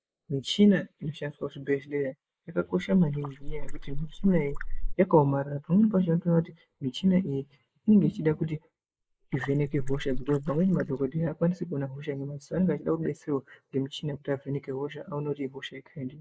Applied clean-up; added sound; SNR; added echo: neural mask model Resemble Enhance denoiser.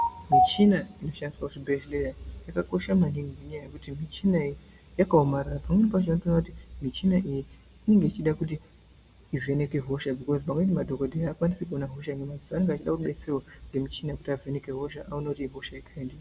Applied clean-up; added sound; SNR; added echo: none; none; none; none.